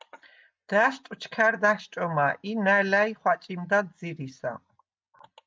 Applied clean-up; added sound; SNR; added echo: none; none; none; none.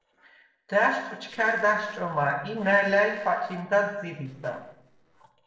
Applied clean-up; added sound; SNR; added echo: neural separator model SepFormer DNS4.